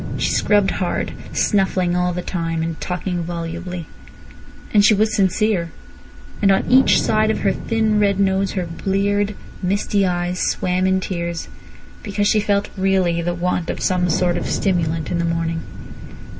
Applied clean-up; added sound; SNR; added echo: none; Wind; 11 dB; none.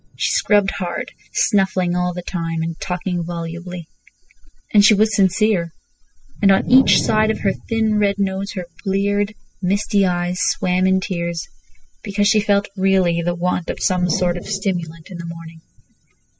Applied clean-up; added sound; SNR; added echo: classical method spectral subtraction.